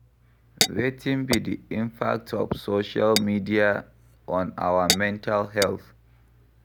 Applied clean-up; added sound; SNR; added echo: none; Tap / Glass; 8 dB; none.